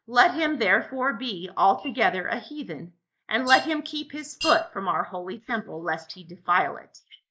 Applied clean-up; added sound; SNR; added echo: neural mask model Resemble Enhance denoiser.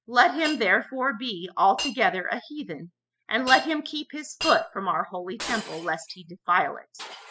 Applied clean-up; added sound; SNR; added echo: classical method spectral subtraction.